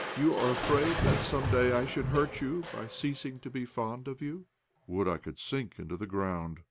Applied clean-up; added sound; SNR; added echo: none; Crushing; 5 dB; none.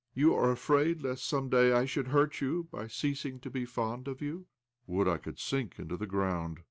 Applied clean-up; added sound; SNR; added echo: none; none; none; none.